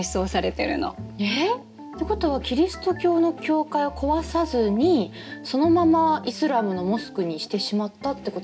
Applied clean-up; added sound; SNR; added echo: none; none; none; reverberation time 0.3 s.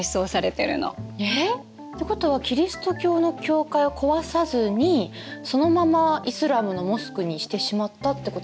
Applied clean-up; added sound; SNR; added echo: none; none; none; none.